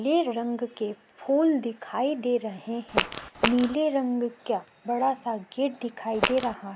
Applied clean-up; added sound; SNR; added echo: none; Fart; 1 dB; none.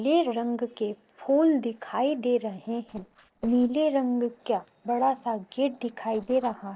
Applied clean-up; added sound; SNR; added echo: neural separator model SepFormer DNS4.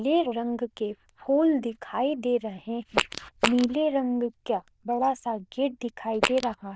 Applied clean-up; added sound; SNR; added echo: neural diffusion model UNIVERSE++.